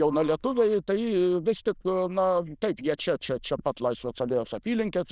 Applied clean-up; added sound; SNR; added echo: neural diffusion model UNIVERSE++.